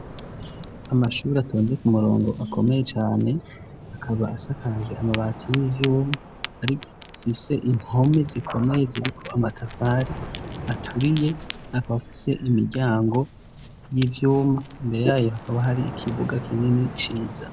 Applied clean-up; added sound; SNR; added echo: none; Ocean; 13 dB; none.